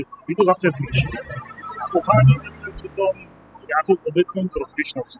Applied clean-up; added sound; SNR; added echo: classical method spectral subtraction.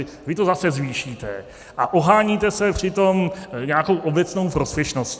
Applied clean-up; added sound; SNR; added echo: none; none; none; none.